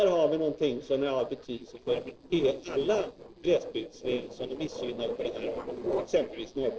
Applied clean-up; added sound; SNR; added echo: neural separator model SepFormer DNS4.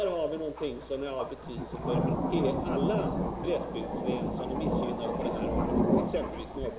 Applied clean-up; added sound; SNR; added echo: none; Thunder; -3 dB; reverberation time 0.9 s.